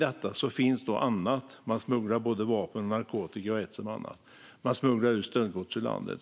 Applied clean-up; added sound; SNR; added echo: none; none; none; none.